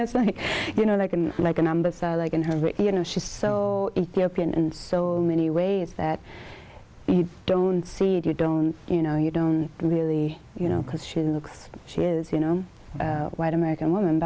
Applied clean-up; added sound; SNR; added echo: none; none; none; none.